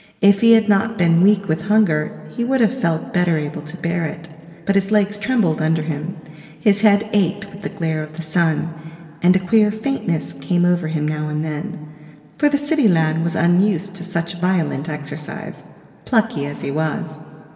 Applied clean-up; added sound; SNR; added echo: none; none; none; reverberation time 2.3 s.